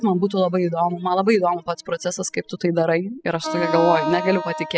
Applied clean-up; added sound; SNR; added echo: classical method spectral subtraction.